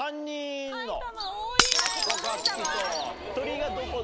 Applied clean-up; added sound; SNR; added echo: none; Shatter / Crushing; -1 dB; none.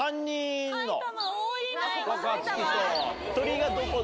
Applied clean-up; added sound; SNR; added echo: none; none; none; none.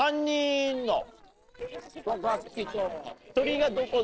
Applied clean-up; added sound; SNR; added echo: neural separator model SepFormer DNS4.